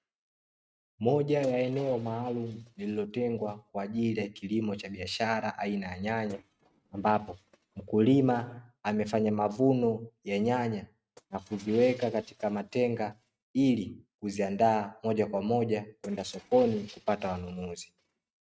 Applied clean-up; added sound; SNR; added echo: neural mask model RNNoise.